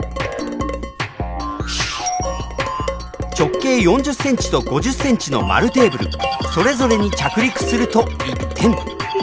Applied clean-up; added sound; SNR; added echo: none; Dishes, pots, and pans; 11 dB; none.